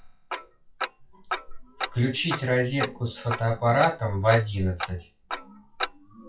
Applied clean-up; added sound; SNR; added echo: classical method WPE with log-MMSE.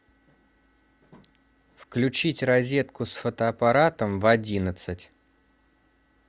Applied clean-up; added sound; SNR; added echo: none; none; none; none.